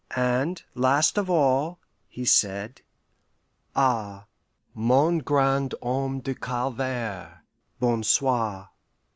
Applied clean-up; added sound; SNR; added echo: none; none; none; none.